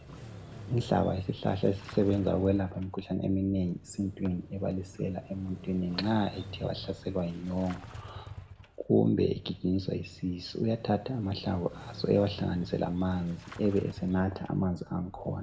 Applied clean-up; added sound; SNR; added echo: none; Engine starting / Motorcycle; 16 dB; reverberation time 0.4 s.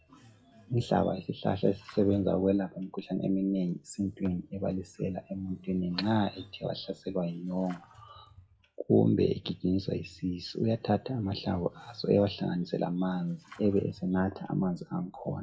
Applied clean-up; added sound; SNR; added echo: classical method WPE with log-MMSE.